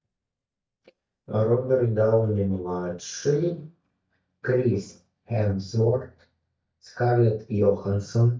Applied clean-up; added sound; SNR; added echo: neural mask model DeepFilterNet 3.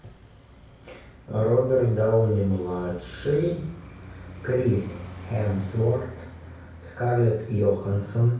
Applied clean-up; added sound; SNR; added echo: none; Traffic noise, roadway noise; 17 dB; reverberation time 0.6 s.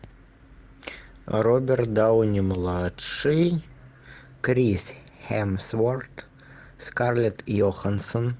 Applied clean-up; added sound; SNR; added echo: none; none; none; none.